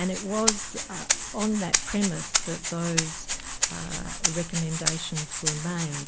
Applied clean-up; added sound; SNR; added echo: none; Rattle (instrument); -1 dB; none.